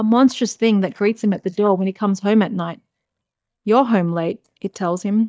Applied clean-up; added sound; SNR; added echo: neural mask model DeepFilterNet 3.